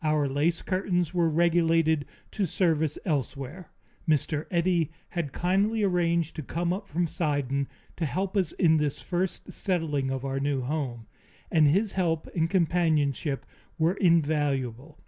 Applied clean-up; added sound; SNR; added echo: none; none; none; none.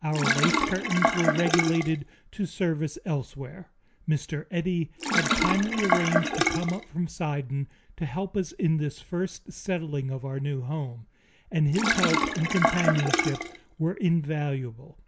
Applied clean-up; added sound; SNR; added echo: none; Sink (filling or washing); 0 dB; none.